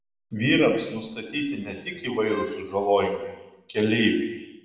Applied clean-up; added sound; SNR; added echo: none; Bowed string instrument; 13 dB; reverberation time 0.9 s.